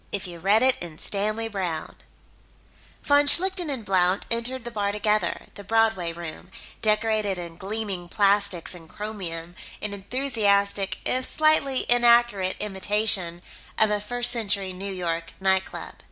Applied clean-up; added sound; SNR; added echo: none; none; none; none.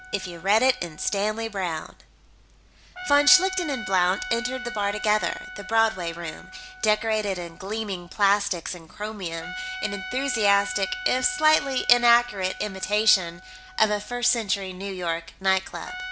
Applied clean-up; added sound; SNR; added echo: none; Trumpet; 13 dB; none.